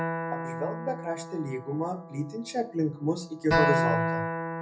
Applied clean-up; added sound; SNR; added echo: none; Acoustic guitar; -1 dB; reverberation time 0.3 s.